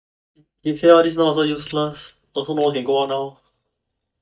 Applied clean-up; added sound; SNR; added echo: neural mask model DeepFilterNet 3.